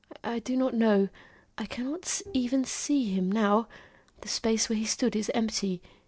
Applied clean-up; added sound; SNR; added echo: neural separator model SepFormer DNS4.